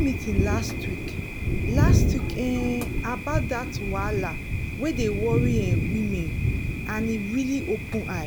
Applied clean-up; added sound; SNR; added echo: none; Thunder; -3 dB; none.